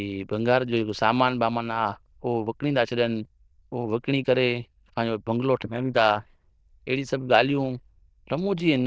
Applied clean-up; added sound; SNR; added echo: neural diffusion model UNIVERSE++.